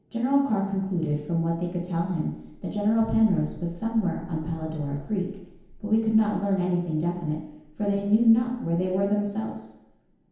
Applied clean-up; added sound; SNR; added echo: none; none; none; reverberation time 1.0 s.